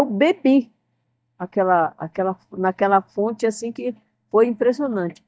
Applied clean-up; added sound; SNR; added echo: neural mask model DeepFilterNet 3.